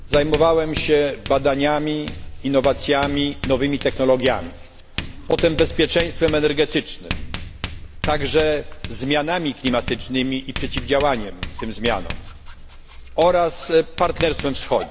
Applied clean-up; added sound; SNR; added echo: none; Writing; 9 dB; none.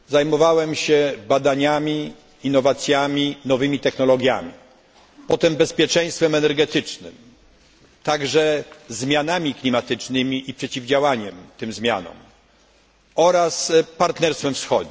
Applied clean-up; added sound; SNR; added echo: none; none; none; none.